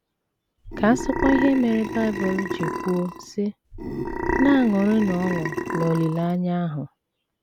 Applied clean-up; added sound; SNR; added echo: none; Burping, eructation; 5 dB; none.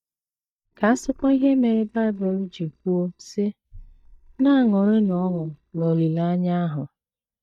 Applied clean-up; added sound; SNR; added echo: neural mask model DeepFilterNet 3.